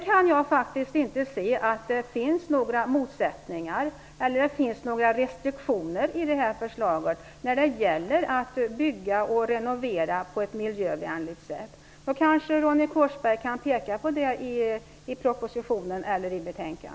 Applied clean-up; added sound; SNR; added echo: none; none; none; none.